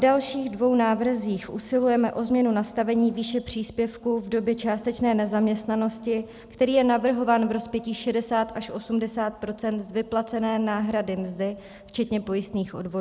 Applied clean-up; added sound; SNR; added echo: none; none; none; none.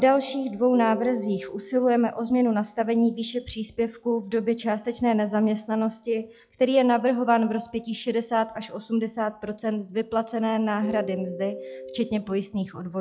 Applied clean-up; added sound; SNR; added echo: classical method log-MMSE.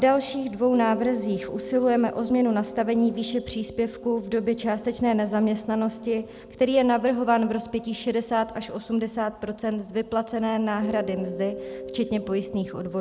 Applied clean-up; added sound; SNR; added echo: none; Mallet percussion; 15 dB; none.